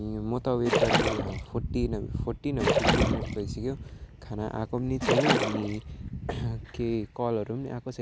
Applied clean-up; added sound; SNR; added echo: none; Splash, splatter; -3 dB; none.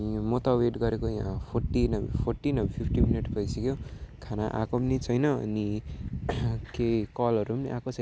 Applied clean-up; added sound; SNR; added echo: none; none; none; none.